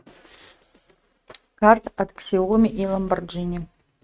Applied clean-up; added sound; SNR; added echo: neural mask model RNNoise.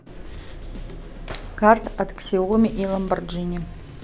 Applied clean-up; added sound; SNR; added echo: none; Gunshot, gunfire + Drum kit; 20 dB; none.